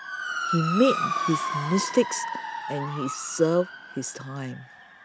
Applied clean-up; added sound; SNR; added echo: none; Motor vehicle (road) / Siren; 4 dB; none.